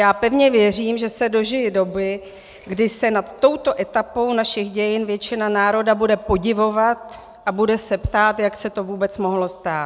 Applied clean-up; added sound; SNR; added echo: none; none; none; none.